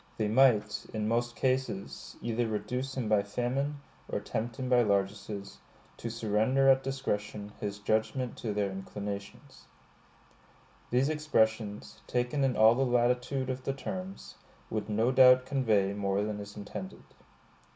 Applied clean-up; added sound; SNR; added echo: none; none; none; none.